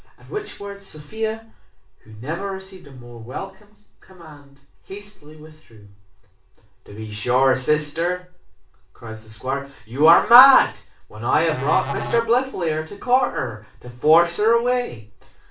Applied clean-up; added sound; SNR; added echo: none; Musical instrument; 11 dB; reverberation time 0.3 s.